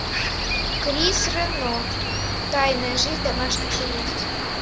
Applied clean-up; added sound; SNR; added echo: none; Cricket; -2 dB; none.